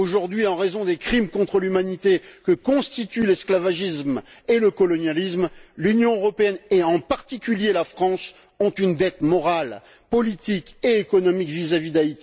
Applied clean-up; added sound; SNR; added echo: none; none; none; none.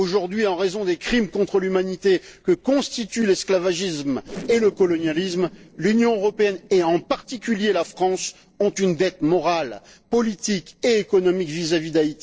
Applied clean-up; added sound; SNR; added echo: neural separator model SepFormer DNS4.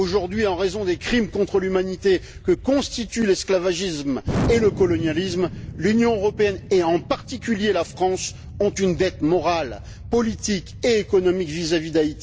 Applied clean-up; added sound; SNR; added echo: none; Explosion; 12 dB; none.